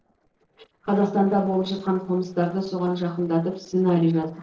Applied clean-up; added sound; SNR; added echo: neural separator model SepFormer DNS4.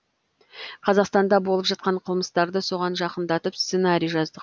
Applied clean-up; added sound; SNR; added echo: none; none; none; none.